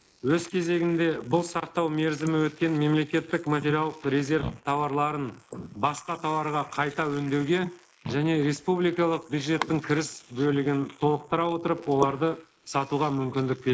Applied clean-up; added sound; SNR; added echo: neural mask model Resemble Enhance denoiser.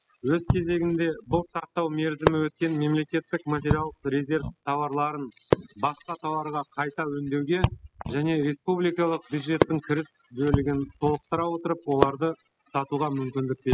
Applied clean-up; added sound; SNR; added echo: classical method spectral subtraction.